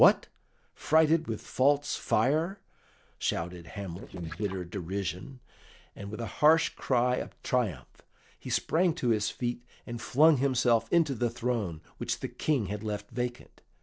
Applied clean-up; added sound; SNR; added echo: neural separator model SepFormer DNS4.